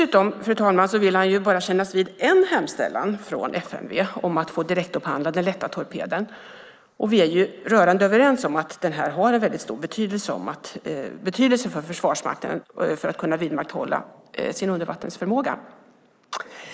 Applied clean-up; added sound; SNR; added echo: neural mask model Resemble Enhance denoiser.